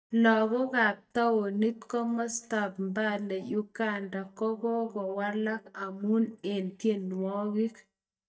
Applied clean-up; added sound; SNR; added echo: neural mask model DeepFilterNet 3.